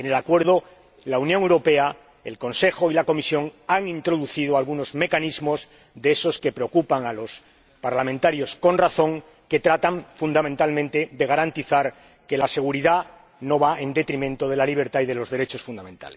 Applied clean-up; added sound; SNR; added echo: none; none; none; none.